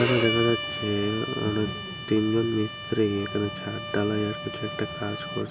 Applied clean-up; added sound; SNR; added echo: none; Bowed string instrument; 7 dB; none.